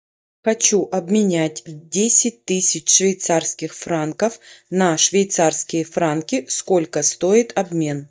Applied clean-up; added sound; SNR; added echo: neural mask model DeepFilterNet 3.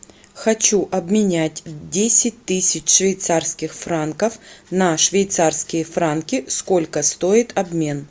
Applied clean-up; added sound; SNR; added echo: none; none; none; none.